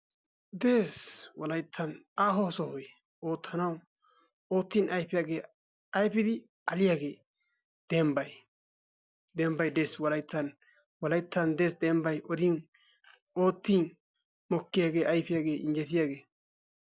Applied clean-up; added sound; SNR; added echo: none; none; none; none.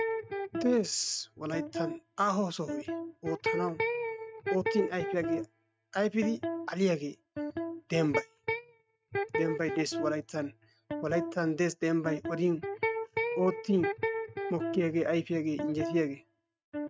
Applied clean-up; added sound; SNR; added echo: neural mask model RNNoise.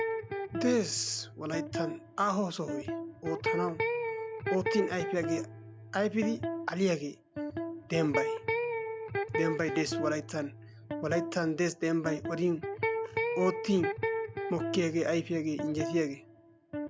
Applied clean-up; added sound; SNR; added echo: none; Electric guitar; 3 dB; none.